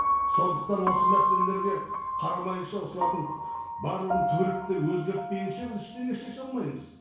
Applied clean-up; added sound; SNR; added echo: none; Piano; -2 dB; reverberation time 0.6 s.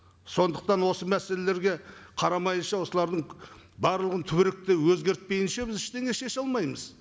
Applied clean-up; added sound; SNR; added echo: none; none; none; none.